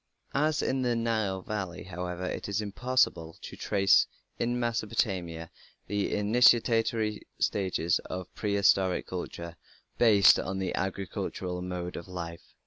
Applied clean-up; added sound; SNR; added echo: none; none; none; none.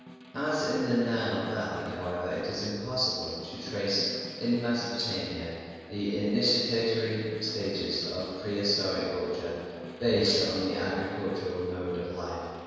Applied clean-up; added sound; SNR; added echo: none; Snare drum; 16 dB; reverberation time 1.9 s.